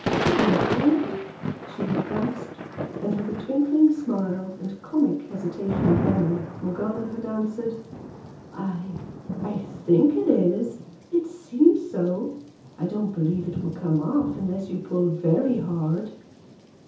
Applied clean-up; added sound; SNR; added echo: none; Thunder / Rain; 7 dB; reverberation time 0.6 s.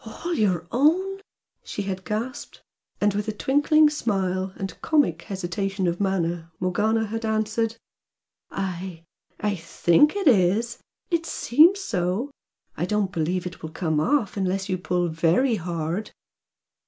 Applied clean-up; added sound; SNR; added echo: none; none; none; none.